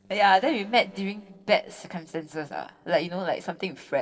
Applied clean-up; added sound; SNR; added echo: neural separator model SepFormer DNS4.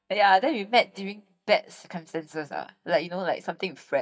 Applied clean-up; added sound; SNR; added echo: neural mask model DeepFilterNet 3.